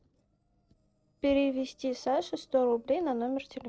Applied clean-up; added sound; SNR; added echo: neural separator model SepFormer DNS4.